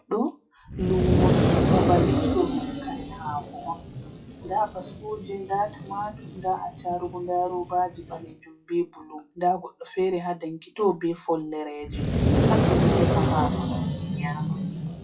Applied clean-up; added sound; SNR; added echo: classical method WPE with log-MMSE.